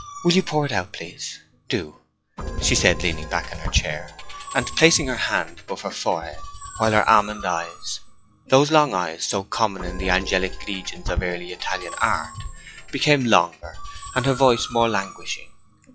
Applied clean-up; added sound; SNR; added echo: classical method log-MMSE.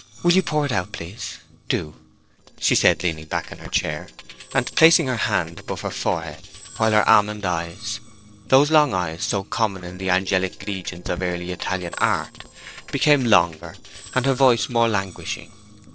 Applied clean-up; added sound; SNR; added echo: neural separator model SepFormer DNS4.